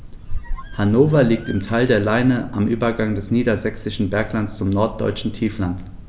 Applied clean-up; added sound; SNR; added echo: none; Squeak; 9 dB; none.